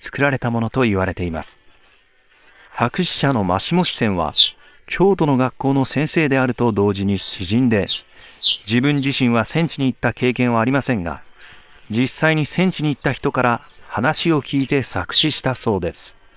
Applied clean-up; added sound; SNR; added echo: neural separator model SepFormer WHAM!.